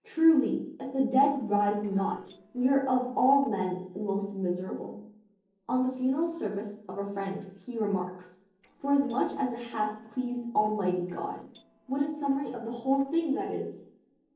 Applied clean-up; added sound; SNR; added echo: neural separator model SepFormer DNS4.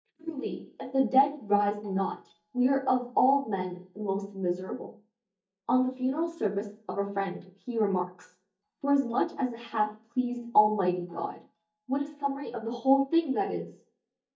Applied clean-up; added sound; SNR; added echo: neural mask model DeepFilterNet 3.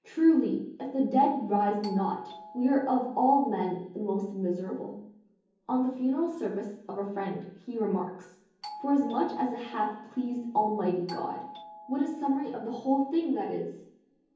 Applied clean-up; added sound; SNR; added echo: none; Doorbell; 17 dB; reverberation time 0.7 s.